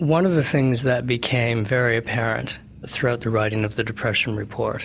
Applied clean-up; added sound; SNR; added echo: none; none; none; none.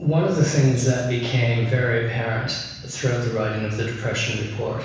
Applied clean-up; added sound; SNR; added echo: none; none; none; reverberation time 1.1 s.